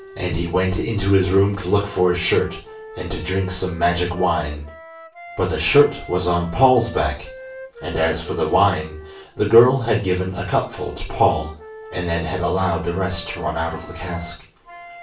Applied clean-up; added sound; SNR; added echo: none; Wind instrument, woodwind instrument; 19 dB; reverberation time 0.3 s.